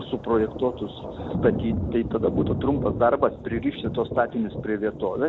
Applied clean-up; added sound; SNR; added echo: none; Thunder; 6 dB; none.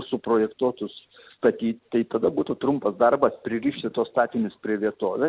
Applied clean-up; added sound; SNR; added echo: none; none; none; none.